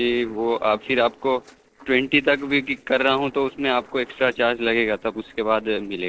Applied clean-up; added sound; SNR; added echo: neural separator model SepFormer DNS4.